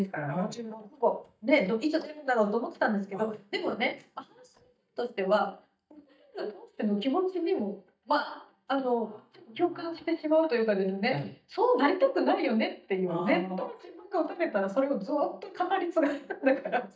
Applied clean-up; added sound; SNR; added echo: neural mask model DeepFilterNet 3.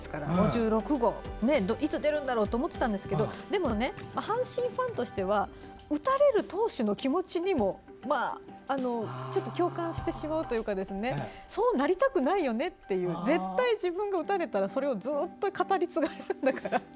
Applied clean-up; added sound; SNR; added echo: none; none; none; none.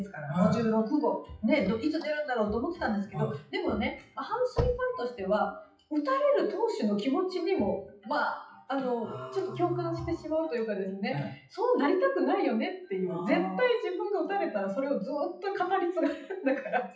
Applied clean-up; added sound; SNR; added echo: classical method WPE with log-MMSE.